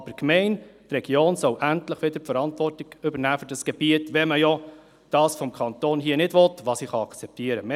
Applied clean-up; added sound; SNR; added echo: none; none; none; none.